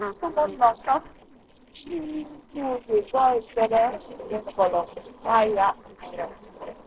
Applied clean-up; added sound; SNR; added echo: neural separator model SepFormer DNS4.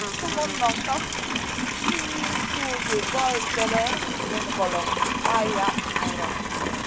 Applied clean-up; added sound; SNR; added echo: none; Livestock, farm animals, working animals; -3 dB; reverberation time 2.1 s.